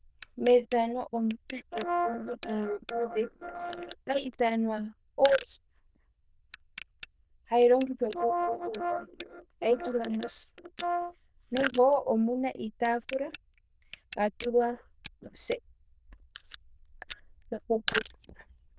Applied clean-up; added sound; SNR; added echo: neural diffusion model UNIVERSE++.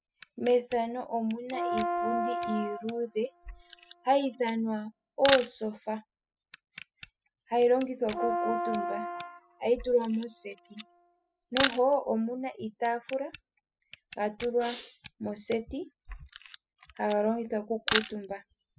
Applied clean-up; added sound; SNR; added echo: classical method spectral subtraction.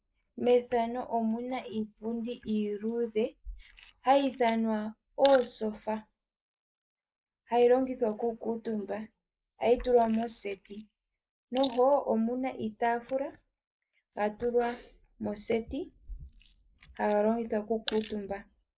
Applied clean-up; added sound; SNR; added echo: neural mask model Resemble Enhance denoiser.